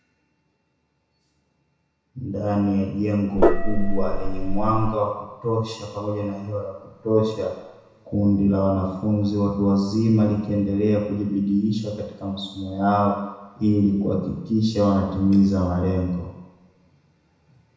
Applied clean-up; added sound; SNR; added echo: none; Gong; -4 dB; reverberation time 1.0 s.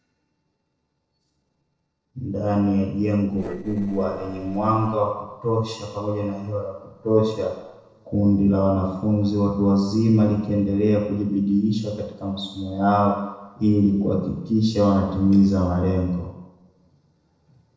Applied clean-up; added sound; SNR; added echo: neural separator model SepFormer DNS4.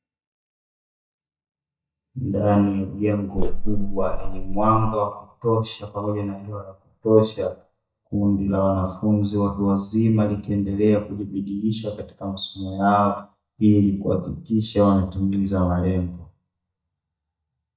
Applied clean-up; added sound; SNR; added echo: neural mask model DeepFilterNet 3.